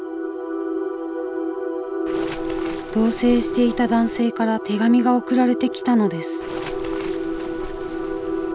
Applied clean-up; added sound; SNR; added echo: none; Waves, surf; 14 dB; none.